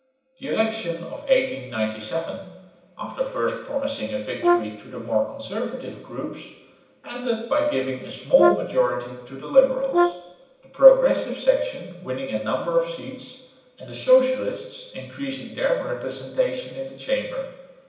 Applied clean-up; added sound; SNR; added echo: none; Brass instrument; 1 dB; reverberation time 0.9 s.